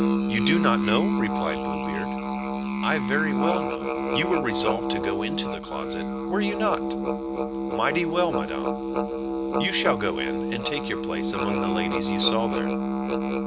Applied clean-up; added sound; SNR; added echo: none; Musical instrument; -3 dB; none.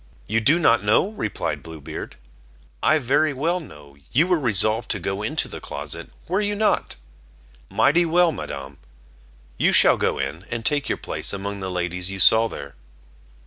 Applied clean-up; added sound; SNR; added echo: none; none; none; none.